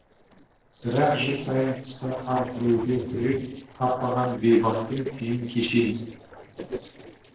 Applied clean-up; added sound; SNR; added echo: neural separator model SepFormer DNS4.